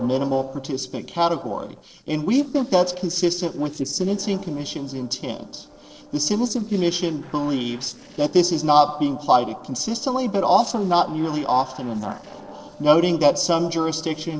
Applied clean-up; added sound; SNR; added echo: neural separator model SepFormer DNS4.